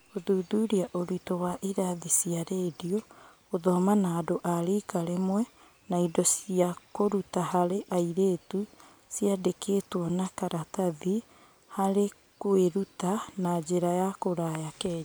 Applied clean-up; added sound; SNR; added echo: none; none; none; none.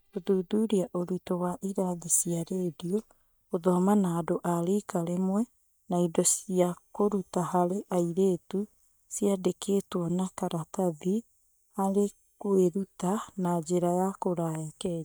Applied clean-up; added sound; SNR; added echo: neural mask model DeepFilterNet 3.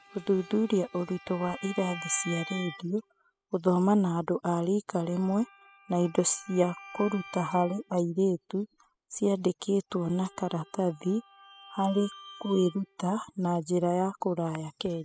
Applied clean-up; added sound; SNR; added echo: classical method spectral subtraction.